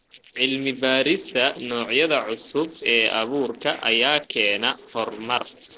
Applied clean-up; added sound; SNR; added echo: neural separator model SepFormer DNS4.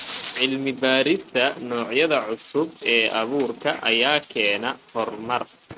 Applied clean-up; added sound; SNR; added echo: neural mask model RNNoise.